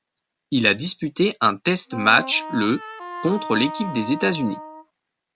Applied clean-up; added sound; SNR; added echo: none; Wind instrument, woodwind instrument; 10 dB; none.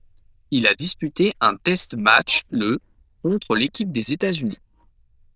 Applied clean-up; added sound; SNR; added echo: neural diffusion model UNIVERSE++.